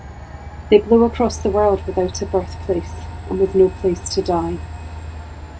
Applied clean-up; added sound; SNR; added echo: none; Train; 11 dB; none.